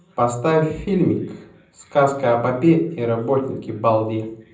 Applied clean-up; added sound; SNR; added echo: none; none; none; reverberation time 0.6 s.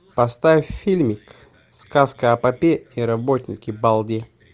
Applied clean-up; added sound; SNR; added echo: none; none; none; none.